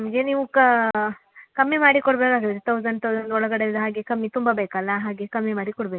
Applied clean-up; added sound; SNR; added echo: none; none; none; none.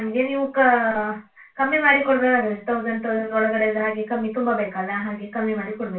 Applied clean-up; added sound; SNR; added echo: none; none; none; reverberation time 0.2 s.